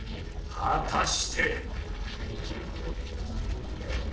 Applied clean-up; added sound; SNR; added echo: neural separator model SepFormer DNS4.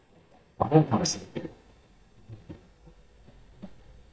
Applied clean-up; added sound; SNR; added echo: neural mask model DeepFilterNet 3.